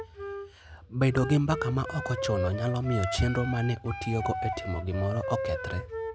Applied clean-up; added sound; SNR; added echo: none; Wind instrument, woodwind instrument; 6 dB; none.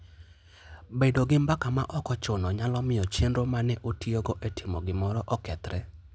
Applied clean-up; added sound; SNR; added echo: none; none; none; none.